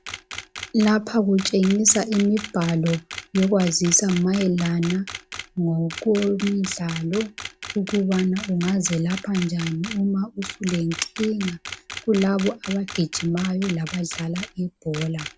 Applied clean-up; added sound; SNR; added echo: none; Camera; 14 dB; none.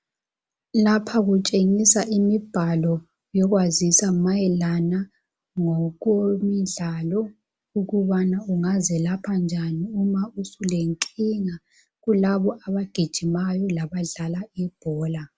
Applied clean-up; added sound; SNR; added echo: none; none; none; none.